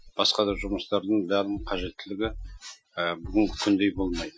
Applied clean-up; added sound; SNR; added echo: classical method Wiener filter.